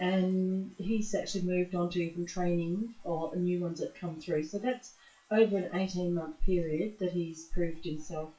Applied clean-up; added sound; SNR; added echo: classical method WPE with log-MMSE.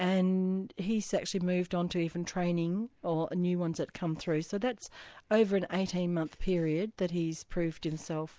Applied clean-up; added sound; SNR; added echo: none; none; none; none.